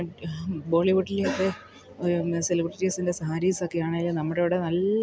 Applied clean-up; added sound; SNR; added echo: none; none; none; none.